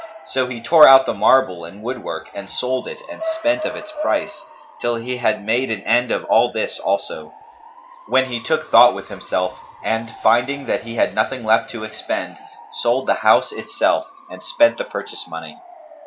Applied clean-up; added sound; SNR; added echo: none; Bark / Motor vehicle (road) / Siren; 17 dB; none.